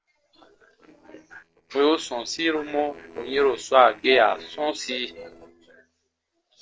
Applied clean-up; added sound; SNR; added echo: neural separator model SepFormer DNS4.